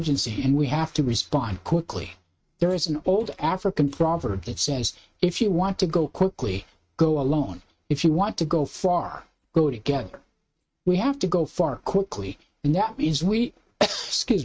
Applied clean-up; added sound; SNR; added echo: neural mask model RNNoise.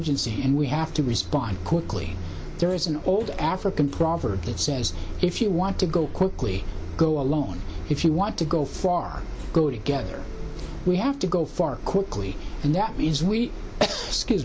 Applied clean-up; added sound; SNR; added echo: none; Subway, metro, underground; 18 dB; none.